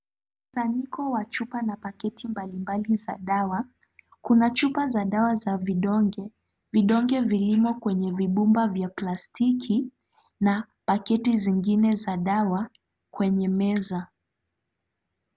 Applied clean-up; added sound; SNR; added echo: none; none; none; none.